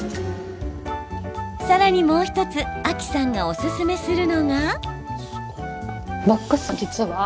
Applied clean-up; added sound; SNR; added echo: none; none; none; none.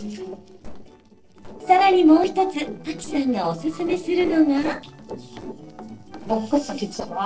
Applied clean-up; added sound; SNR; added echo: neural separator model SepFormer DNS4.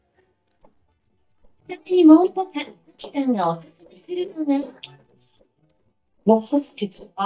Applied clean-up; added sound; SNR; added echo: neural mask model DeepFilterNet 3.